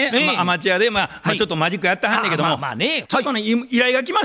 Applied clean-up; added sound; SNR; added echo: none; none; none; none.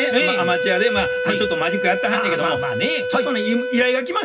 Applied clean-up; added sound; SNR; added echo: none; Wind instrument, woodwind instrument; 2 dB; reverberation time 0.4 s.